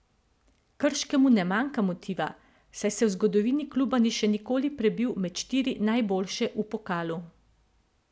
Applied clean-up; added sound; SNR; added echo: none; none; none; none.